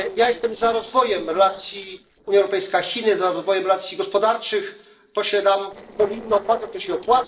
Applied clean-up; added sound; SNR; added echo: neural separator model SepFormer DNS4.